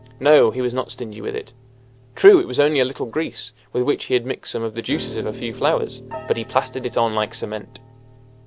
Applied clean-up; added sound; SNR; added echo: none; Piano; 18 dB; none.